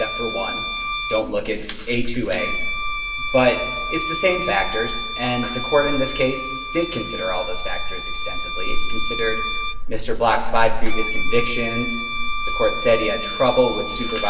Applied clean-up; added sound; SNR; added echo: none; Bowed string instrument; 8 dB; reverberation time 1.0 s.